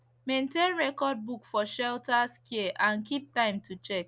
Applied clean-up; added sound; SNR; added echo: none; none; none; none.